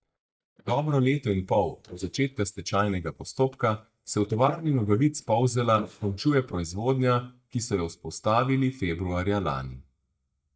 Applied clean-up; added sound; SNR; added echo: neural mask model DeepFilterNet 3.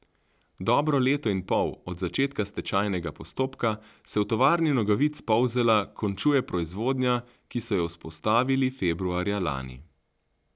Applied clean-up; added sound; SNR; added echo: none; none; none; none.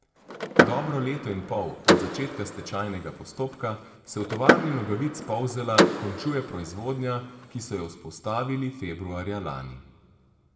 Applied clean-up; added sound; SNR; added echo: none; Door / Car; -4 dB; reverberation time 1.0 s.